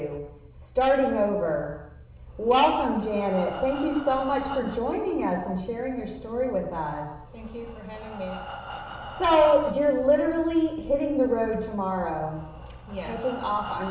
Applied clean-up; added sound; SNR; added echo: none; Breathing; 17 dB; reverberation time 0.9 s.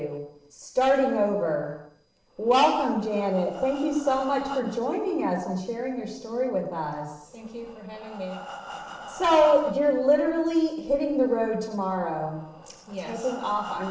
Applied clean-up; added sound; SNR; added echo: neural separator model SepFormer DNS4.